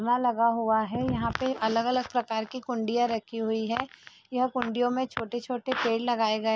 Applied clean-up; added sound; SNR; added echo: none; none; none; none.